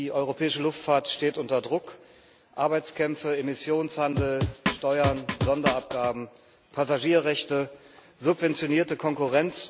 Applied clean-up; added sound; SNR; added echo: none; Drum; 2 dB; none.